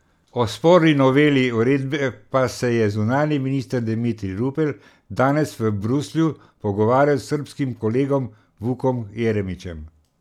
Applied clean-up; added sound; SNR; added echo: none; none; none; none.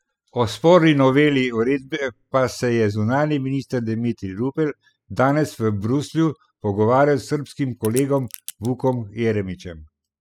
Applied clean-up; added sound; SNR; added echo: classical method spectral subtraction.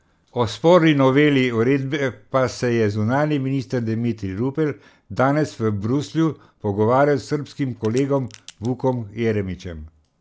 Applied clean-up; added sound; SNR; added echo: none; Crack; 18 dB; none.